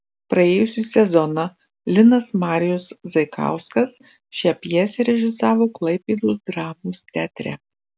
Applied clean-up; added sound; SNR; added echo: none; none; none; none.